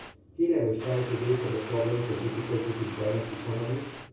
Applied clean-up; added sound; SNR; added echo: none; Water; 12 dB; reverberation time 0.6 s.